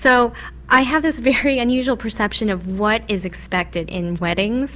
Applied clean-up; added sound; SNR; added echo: none; none; none; none.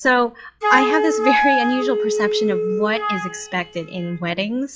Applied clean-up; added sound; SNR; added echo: classical method log-MMSE.